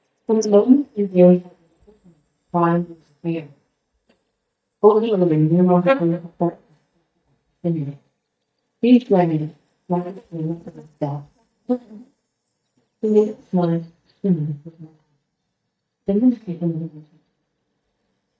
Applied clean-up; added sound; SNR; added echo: neural mask model DeepFilterNet 3.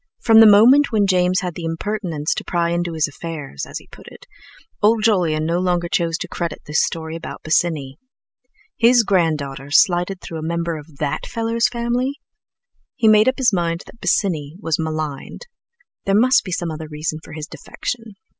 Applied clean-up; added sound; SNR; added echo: none; none; none; none.